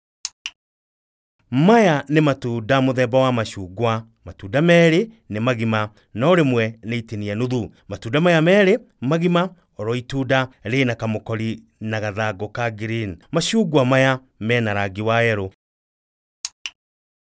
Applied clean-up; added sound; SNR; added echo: none; none; none; none.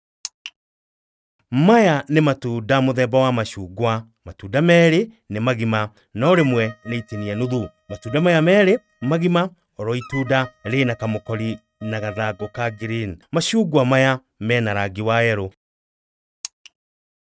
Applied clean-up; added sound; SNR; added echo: neural mask model RNNoise.